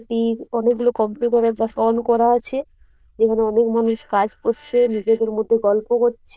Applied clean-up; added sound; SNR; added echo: neural diffusion model UNIVERSE++.